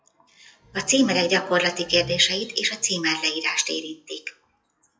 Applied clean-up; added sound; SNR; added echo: classical method WPE with log-MMSE.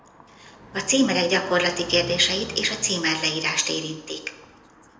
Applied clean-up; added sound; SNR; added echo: none; Car passing by; 18 dB; reverberation time 0.8 s.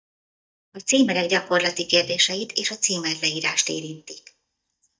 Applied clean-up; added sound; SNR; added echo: neural mask model DeepFilterNet 3.